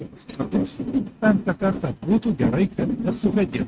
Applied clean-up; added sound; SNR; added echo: neural mask model RNNoise.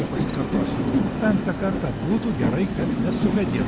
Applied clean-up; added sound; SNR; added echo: none; Train; -2 dB; none.